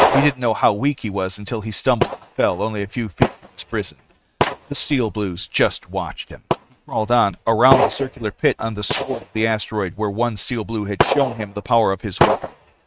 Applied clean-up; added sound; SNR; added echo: neural mask model RNNoise.